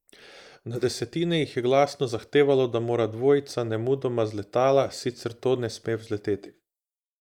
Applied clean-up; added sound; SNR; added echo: neural mask model Resemble Enhance denoiser.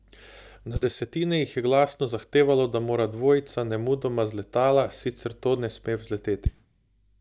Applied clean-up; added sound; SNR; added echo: neural mask model DeepFilterNet 3.